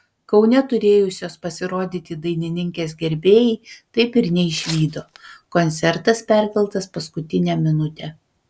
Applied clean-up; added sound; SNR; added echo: none; Tearing; 17 dB; none.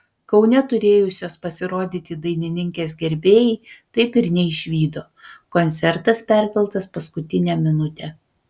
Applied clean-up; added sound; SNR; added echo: none; none; none; none.